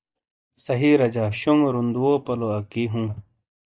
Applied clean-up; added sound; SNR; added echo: neural mask model DeepFilterNet 3.